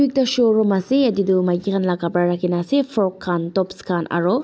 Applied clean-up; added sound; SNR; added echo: none; none; none; none.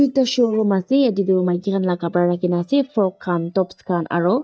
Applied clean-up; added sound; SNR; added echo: neural mask model DeepFilterNet 3.